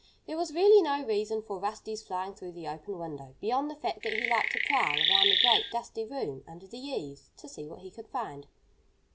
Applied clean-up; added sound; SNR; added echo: none; Chirp, tweet; -4 dB; none.